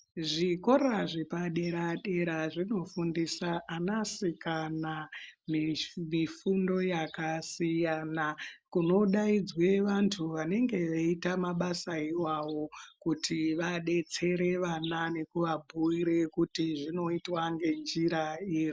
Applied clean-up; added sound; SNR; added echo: none; none; none; none.